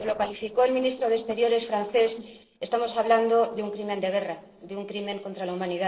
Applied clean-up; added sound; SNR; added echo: neural separator model SepFormer DNS4.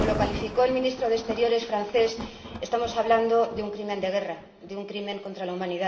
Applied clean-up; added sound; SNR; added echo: none; Thunder; 10 dB; reverberation time 2.0 s.